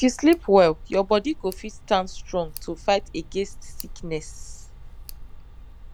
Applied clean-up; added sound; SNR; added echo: none; Tick; 14 dB; none.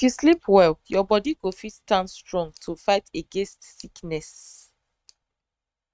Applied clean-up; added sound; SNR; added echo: neural mask model RNNoise.